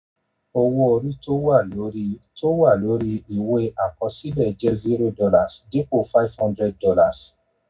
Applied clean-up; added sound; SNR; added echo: none; none; none; reverberation time 0.3 s.